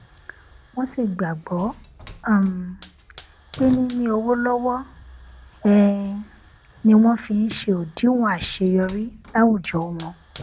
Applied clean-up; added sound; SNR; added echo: none; Hiss / Fire; 14 dB; none.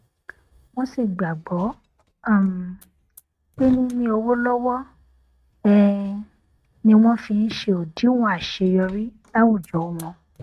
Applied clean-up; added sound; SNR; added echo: neural mask model RNNoise.